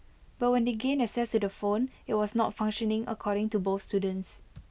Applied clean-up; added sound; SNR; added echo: none; none; none; none.